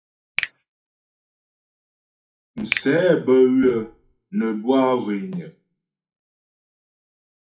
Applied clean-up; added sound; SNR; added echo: classical method WPE with log-MMSE.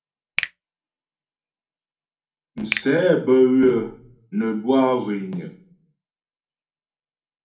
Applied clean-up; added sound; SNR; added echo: none; Finger snapping; 13 dB; reverberation time 0.4 s.